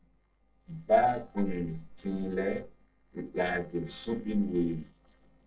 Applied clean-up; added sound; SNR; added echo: neural separator model SepFormer DNS4.